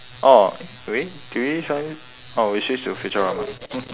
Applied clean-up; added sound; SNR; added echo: none; none; none; none.